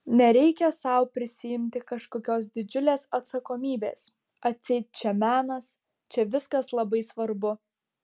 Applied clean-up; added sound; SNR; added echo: none; none; none; none.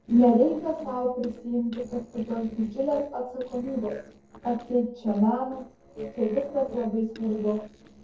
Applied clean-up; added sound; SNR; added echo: neural separator model SepFormer DNS4.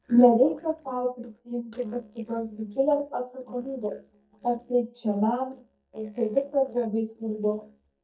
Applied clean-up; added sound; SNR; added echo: neural mask model DeepFilterNet 3.